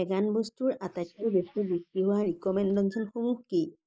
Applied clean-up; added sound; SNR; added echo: neural mask model Resemble Enhance denoiser.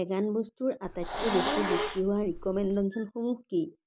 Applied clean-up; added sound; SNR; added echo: none; Hiss; 1 dB; none.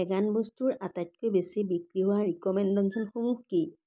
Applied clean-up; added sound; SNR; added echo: none; none; none; none.